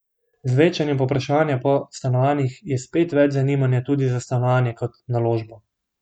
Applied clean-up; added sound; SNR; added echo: none; none; none; none.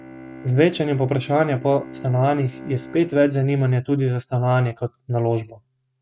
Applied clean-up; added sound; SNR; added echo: neural mask model RNNoise.